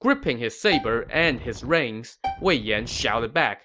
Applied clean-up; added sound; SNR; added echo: none; Bowed string instrument + Wind; 11 dB; none.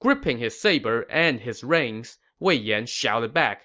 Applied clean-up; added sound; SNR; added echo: none; none; none; none.